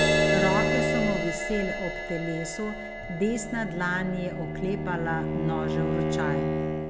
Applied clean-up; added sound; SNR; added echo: none; Crash cymbal + Bowed string instrument; -3 dB; none.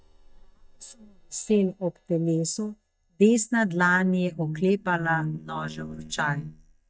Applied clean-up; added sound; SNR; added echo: neural mask model DeepFilterNet 3.